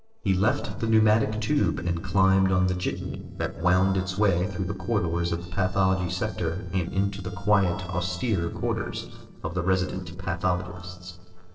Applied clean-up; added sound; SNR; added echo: neural separator model SepFormer DNS4.